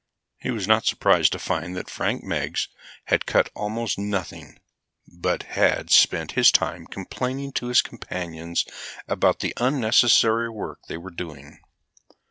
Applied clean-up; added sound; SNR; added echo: none; none; none; none.